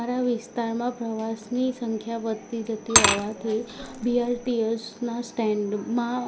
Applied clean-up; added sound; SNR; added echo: none; Glass / Liquid; 1 dB; none.